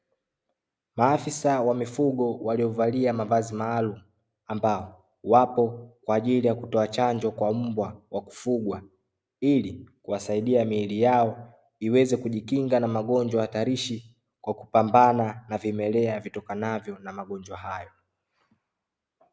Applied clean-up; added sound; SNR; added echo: none; none; none; none.